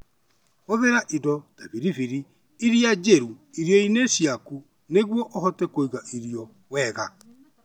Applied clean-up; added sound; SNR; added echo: none; none; none; none.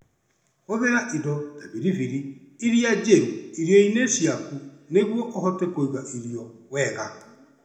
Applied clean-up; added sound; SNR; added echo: none; none; none; reverberation time 0.8 s.